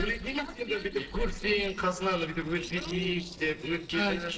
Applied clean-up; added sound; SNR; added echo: neural separator model SepFormer DNS4.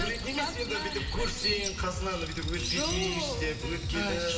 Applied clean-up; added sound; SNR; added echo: none; Bird vocalization, bird call, bird song; 8 dB; reverberation time 2.8 s.